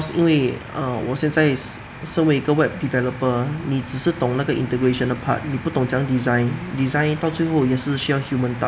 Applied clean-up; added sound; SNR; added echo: none; none; none; none.